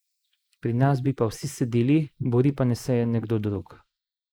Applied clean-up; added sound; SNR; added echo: neural mask model Resemble Enhance denoiser.